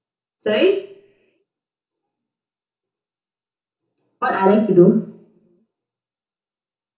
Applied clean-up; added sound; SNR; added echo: none; none; none; reverberation time 0.8 s.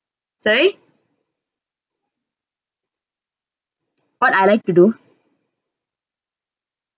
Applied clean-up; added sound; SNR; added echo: none; none; none; none.